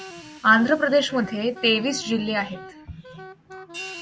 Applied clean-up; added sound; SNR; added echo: none; Wind instrument, woodwind instrument + Hi-hat; 17 dB; none.